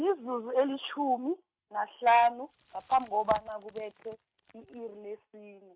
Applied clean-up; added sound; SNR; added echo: neural mask model RNNoise.